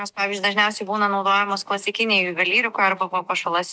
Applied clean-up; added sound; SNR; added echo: neural mask model DeepFilterNet 3.